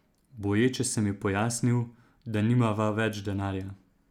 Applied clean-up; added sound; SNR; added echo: none; none; none; none.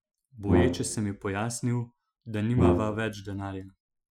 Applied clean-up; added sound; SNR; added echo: classical method Wiener filter.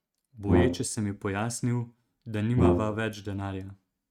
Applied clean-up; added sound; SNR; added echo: neural mask model RNNoise.